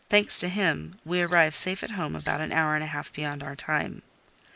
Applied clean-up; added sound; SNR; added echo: neural mask model Resemble Enhance denoiser.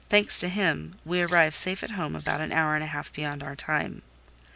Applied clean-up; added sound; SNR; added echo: none; Rattle (instrument); 13 dB; none.